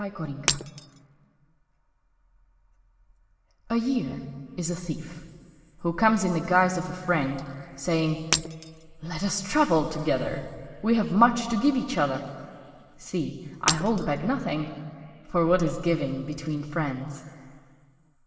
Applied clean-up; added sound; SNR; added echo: none; Shatter; 6 dB; reverberation time 2.8 s.